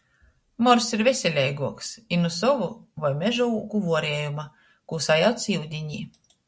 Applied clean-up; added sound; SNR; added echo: none; none; none; none.